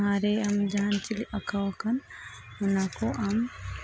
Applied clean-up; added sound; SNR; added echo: none; none; none; none.